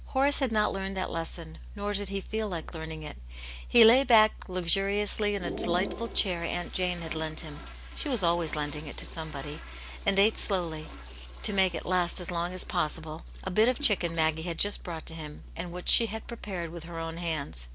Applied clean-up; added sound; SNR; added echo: none; Toilet flush; 17 dB; none.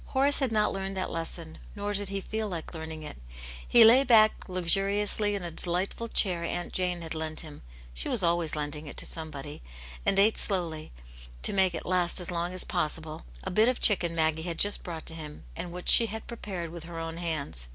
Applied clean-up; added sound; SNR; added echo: none; none; none; none.